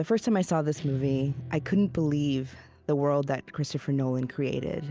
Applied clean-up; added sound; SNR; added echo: none; Guitar; 15 dB; none.